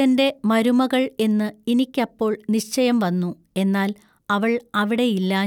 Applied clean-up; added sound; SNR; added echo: none; none; none; none.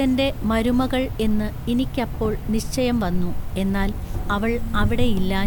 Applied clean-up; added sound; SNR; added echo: none; Cricket; 1 dB; none.